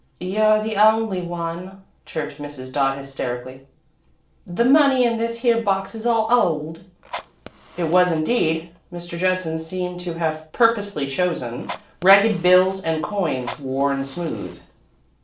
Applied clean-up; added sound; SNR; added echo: neural separator model SepFormer DNS4.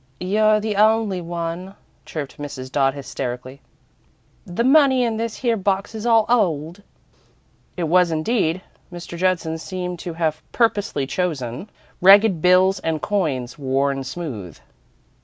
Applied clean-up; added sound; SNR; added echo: none; none; none; none.